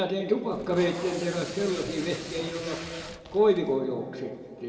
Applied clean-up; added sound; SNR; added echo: none; Packing tape, duct tape; 13 dB; reverberation time 1.9 s.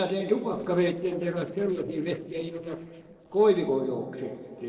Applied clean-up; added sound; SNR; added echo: neural separator model SepFormer DNS4.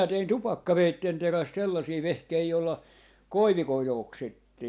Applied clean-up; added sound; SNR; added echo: none; none; none; none.